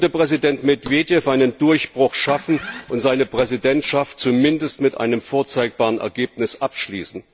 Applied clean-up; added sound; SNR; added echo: none; Engine starting + Thump, thud; 19 dB; none.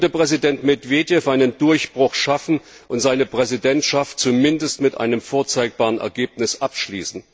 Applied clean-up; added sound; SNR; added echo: none; none; none; none.